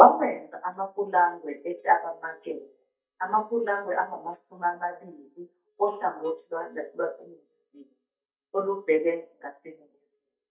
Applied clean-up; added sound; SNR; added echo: neural mask model DeepFilterNet 3.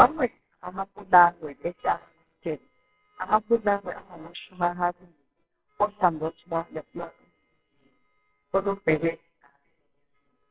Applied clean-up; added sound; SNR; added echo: neural separator model SepFormer WHAMR!.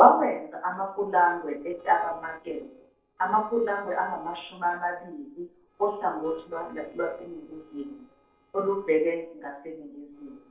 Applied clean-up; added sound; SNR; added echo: neural separator model SepFormer DNS4.